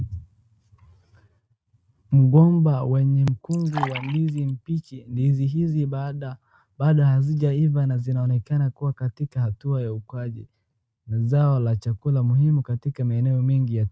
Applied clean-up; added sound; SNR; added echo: neural mask model RNNoise.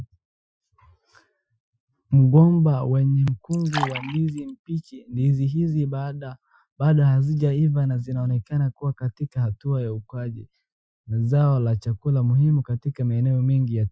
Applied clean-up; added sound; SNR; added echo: classical method Wiener filter.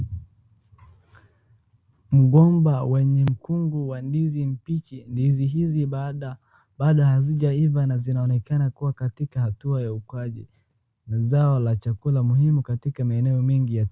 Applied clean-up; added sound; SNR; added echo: none; none; none; none.